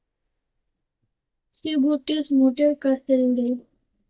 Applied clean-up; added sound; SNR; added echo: neural mask model DeepFilterNet 3.